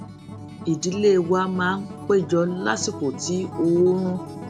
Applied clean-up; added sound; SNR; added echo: none; Acoustic guitar; 13 dB; none.